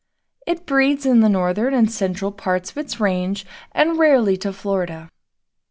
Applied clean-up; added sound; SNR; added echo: none; none; none; none.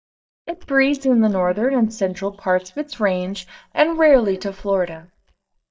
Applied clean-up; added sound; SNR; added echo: neural mask model DeepFilterNet 3.